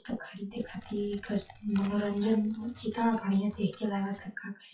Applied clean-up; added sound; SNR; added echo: classical method WPE with log-MMSE.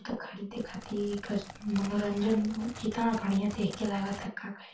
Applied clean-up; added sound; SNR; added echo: none; Crackle; 15 dB; reverberation time 0.3 s.